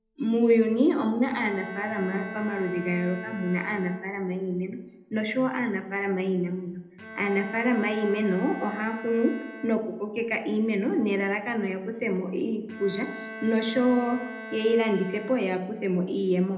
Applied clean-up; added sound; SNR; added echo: none; Bowed string instrument; 15 dB; reverberation time 0.7 s.